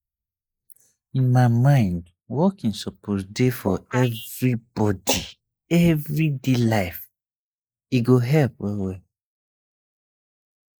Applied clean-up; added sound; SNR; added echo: neural mask model Resemble Enhance denoiser.